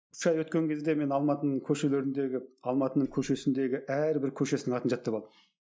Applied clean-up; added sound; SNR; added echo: neural mask model DeepFilterNet 3.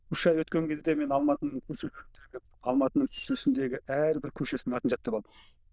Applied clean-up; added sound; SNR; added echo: neural diffusion model UNIVERSE++.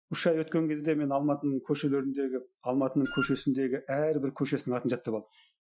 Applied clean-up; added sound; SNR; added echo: classical method Wiener filter.